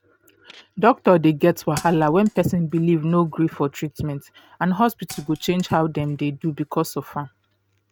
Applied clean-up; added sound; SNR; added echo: neural mask model RNNoise.